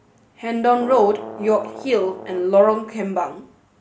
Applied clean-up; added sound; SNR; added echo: none; Brass instrument; 15 dB; none.